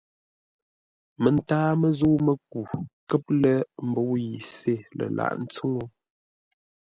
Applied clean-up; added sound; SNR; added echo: none; none; none; none.